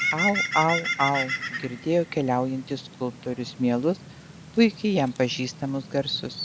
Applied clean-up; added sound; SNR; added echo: none; Bird; 6 dB; none.